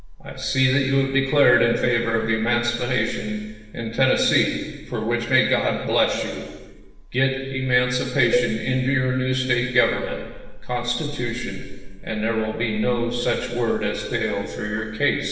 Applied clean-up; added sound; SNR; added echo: none; Cowbell; 8 dB; reverberation time 1.4 s.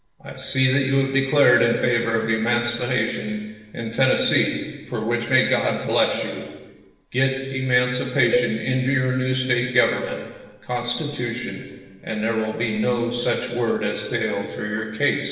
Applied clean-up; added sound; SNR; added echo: neural separator model SepFormer DNS4.